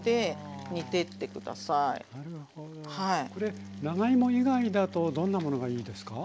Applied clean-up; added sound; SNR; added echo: none; Bowed string instrument; 16 dB; none.